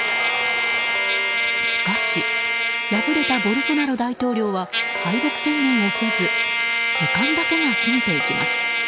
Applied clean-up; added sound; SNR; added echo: none; Trumpet; -2 dB; none.